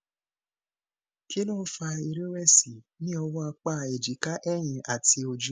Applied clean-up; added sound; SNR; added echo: none; none; none; none.